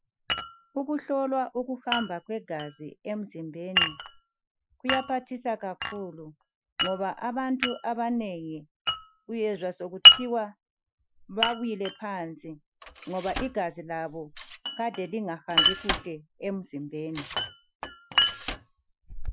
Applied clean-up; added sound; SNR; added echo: classical method Wiener filter.